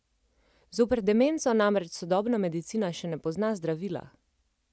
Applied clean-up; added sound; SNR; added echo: none; none; none; none.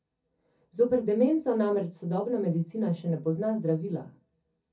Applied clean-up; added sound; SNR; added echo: none; none; none; reverberation time 0.3 s.